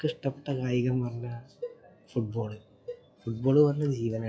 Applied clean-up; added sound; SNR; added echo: classical method log-MMSE.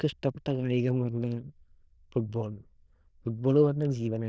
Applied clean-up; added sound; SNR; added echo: neural diffusion model UNIVERSE++.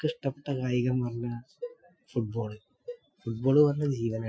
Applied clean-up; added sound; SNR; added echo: classical method Wiener filter.